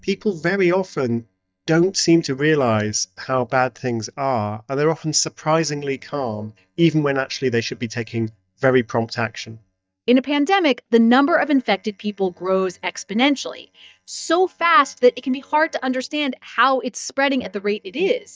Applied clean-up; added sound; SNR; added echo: neural mask model DeepFilterNet 3.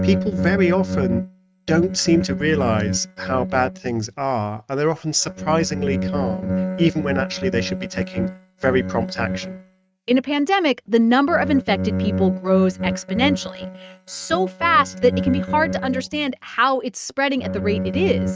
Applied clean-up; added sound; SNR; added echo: neural mask model RNNoise.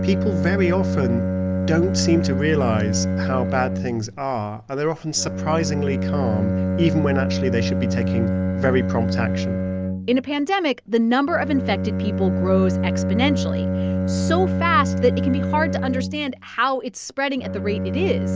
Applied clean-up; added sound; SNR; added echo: none; Bowed string instrument; 0 dB; none.